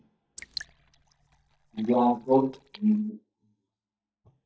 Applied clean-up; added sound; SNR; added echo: neural mask model DeepFilterNet 3.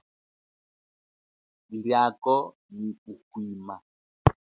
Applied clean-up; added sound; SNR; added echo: none; none; none; none.